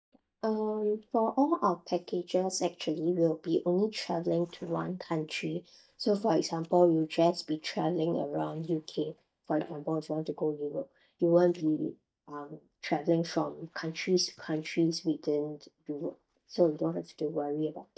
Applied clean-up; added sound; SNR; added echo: neural mask model DeepFilterNet 3.